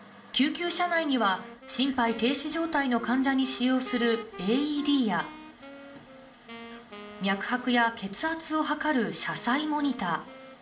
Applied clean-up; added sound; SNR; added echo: none; Wind instrument, woodwind instrument; 18 dB; reverberation time 0.4 s.